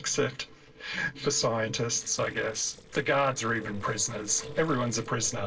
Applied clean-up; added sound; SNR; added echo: neural separator model SepFormer DNS4.